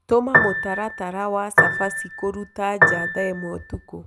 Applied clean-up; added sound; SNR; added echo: none; Piano; -3 dB; none.